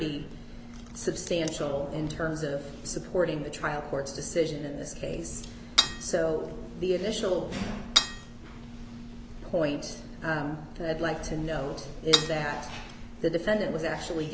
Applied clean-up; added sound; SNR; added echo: none; Cutlery, silverware / Dishes, pots, and pans; -3 dB; none.